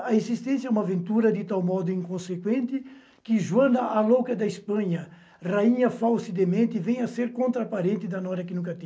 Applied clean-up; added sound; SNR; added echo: none; none; none; none.